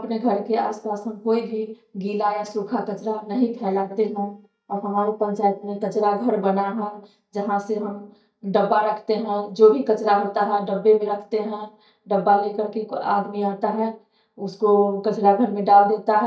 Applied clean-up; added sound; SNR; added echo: neural mask model DeepFilterNet 3.